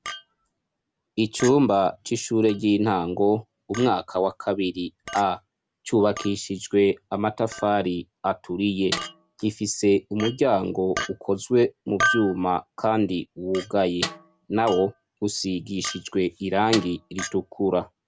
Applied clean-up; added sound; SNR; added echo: none; Snare drum + Chink, clink; 12 dB; none.